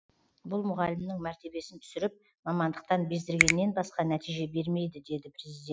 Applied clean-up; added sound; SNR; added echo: classical method Wiener filter.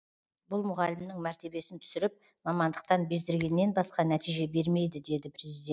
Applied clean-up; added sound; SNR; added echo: neural mask model DeepFilterNet 3.